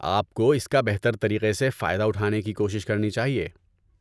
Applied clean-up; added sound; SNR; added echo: none; none; none; none.